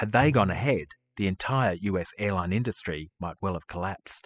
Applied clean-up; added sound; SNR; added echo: classical method spectral subtraction.